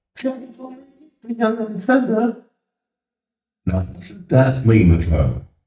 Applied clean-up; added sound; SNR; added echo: neural mask model DeepFilterNet 3.